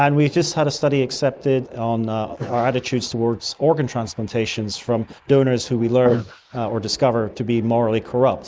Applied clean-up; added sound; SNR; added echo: neural mask model Resemble Enhance denoiser.